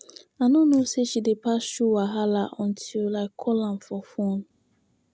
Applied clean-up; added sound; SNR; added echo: none; none; none; none.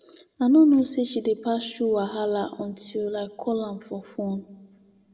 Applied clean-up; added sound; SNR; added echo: none; none; none; reverberation time 0.6 s.